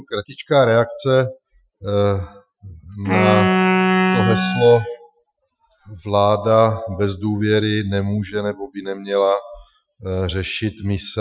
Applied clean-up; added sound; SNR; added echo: classical method Wiener filter.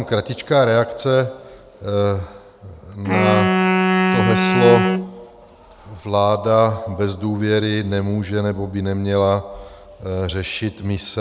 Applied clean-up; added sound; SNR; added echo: none; Wind instrument, woodwind instrument; -1 dB; none.